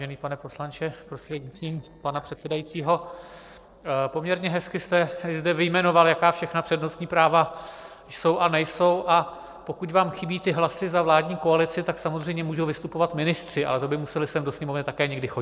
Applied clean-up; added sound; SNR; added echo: neural separator model SepFormer DNS4.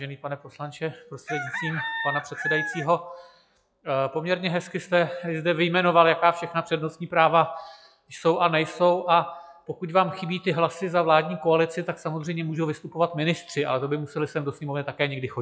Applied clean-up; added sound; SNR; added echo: classical method log-MMSE.